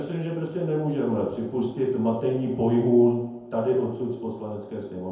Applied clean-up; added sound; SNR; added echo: none; none; none; reverberation time 0.9 s.